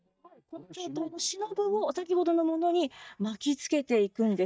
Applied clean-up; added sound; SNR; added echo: neural mask model DeepFilterNet 3.